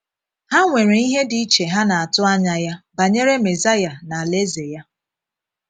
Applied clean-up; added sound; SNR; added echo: none; none; none; none.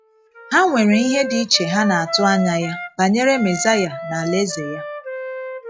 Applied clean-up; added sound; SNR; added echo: classical method log-MMSE.